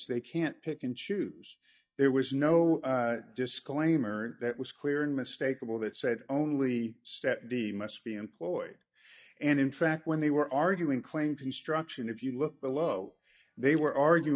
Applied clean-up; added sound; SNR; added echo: neural mask model DeepFilterNet 3.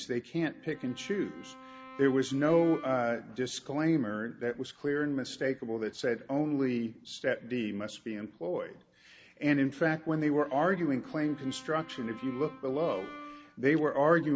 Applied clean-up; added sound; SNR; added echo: none; Brass instrument; 18 dB; none.